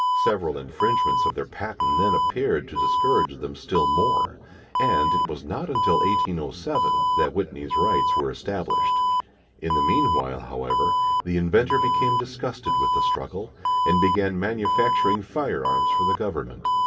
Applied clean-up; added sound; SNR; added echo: none; Alarm; -3 dB; reverberation time 2.3 s.